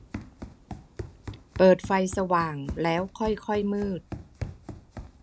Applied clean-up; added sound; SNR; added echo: none; Run; 13 dB; none.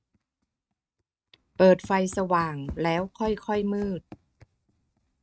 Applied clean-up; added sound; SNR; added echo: neural mask model RNNoise.